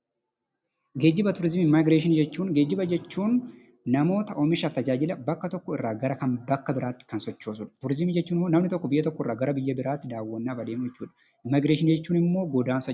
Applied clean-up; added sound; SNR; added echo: none; none; none; none.